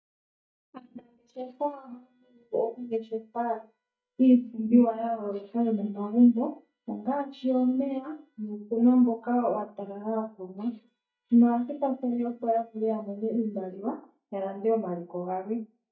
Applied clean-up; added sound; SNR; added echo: neural mask model DeepFilterNet 3.